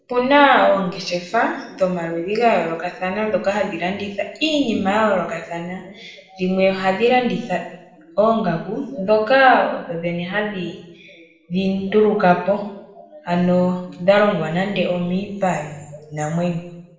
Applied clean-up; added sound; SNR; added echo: none; none; none; reverberation time 0.8 s.